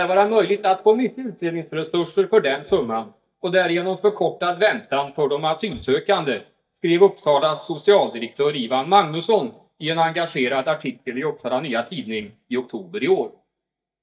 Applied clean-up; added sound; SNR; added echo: neural mask model DeepFilterNet 3.